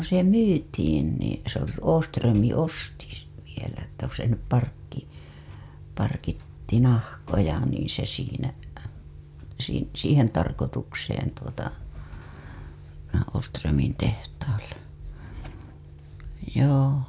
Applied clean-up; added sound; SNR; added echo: none; none; none; none.